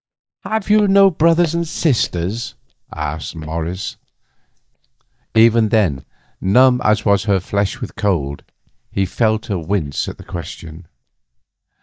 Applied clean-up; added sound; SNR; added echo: neural mask model DeepFilterNet 3.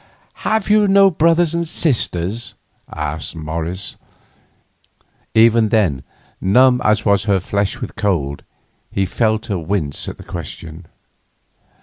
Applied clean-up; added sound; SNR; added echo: none; none; none; none.